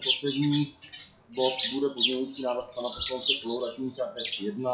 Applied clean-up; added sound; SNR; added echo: classical method WPE with log-MMSE.